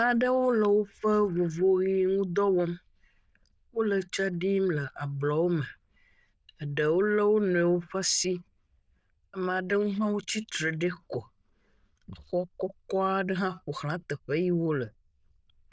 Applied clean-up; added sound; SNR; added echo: neural diffusion model UNIVERSE++.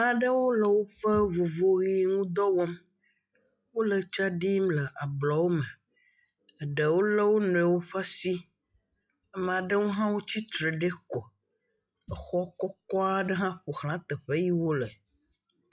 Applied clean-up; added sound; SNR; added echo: classical method log-MMSE.